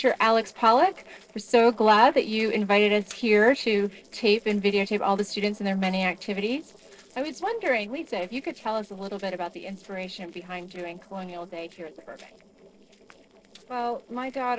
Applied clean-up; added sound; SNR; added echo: neural separator model SepFormer DNS4.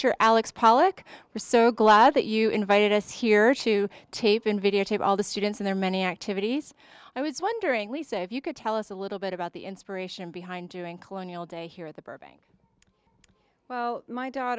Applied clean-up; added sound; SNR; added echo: none; none; none; none.